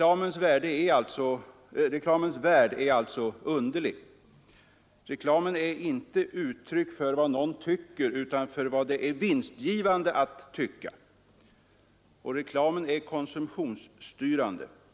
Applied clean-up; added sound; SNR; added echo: none; none; none; none.